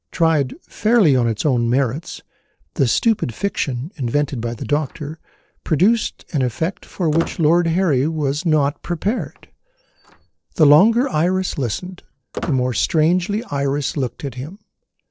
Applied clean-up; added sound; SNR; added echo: neural separator model SepFormer DNS4.